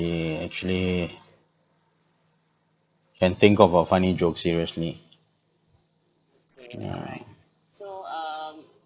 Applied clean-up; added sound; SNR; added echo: neural separator model SepFormer DNS4.